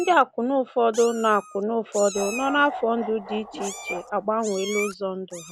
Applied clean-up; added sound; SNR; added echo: none; Bark + Meow; 13 dB; none.